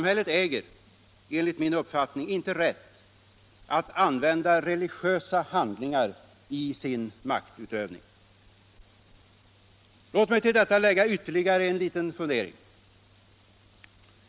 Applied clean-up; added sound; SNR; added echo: none; none; none; none.